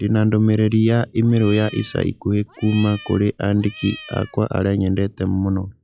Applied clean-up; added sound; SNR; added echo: classical method log-MMSE.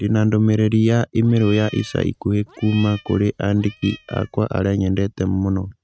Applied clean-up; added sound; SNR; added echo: neural mask model RNNoise.